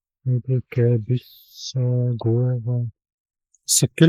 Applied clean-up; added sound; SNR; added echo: neural mask model Resemble Enhance denoiser.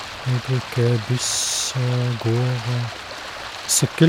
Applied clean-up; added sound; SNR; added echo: none; Stream; 11 dB; none.